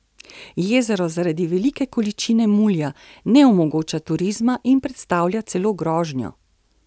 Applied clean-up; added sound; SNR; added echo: none; none; none; none.